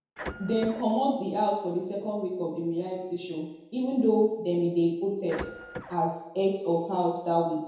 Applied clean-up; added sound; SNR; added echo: none; Printer; 12 dB; reverberation time 0.9 s.